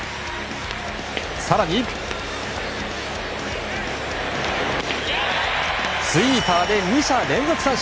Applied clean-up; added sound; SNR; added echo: none; Squeak / Walk, footsteps; 16 dB; none.